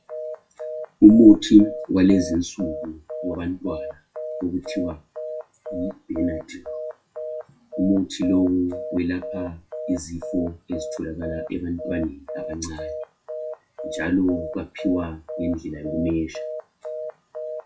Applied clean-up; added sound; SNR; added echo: classical method WPE with log-MMSE.